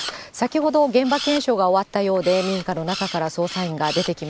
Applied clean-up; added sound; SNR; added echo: none; Camera; 12 dB; none.